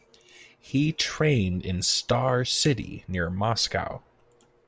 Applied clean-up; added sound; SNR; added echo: none; none; none; none.